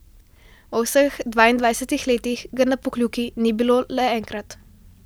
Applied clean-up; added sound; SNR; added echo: none; none; none; none.